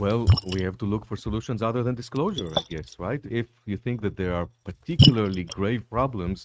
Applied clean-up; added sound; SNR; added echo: neural mask model RNNoise.